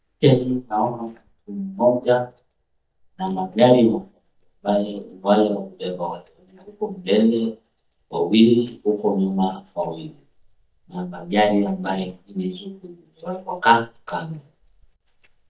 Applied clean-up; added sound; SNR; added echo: neural mask model DeepFilterNet 3.